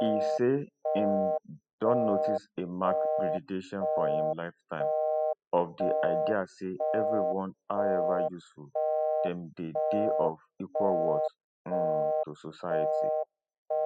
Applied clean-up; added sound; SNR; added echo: classical method spectral subtraction.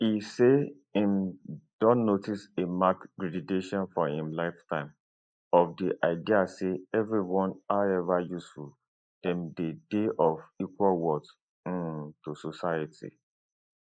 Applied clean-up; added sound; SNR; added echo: neural mask model Resemble Enhance denoiser.